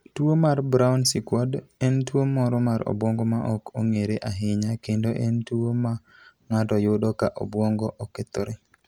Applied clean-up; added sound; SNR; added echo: none; none; none; none.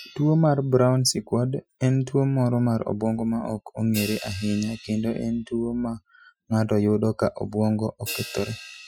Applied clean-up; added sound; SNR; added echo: classical method Wiener filter.